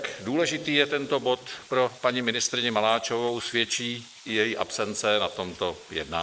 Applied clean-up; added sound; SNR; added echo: neural mask model Resemble Enhance denoiser.